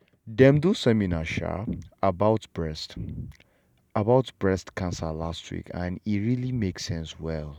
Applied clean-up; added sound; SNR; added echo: none; none; none; none.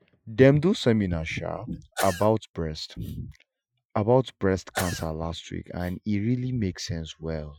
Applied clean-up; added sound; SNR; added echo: classical method Wiener filter.